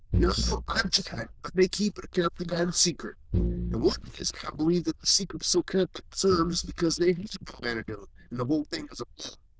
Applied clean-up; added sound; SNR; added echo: neural diffusion model UNIVERSE++.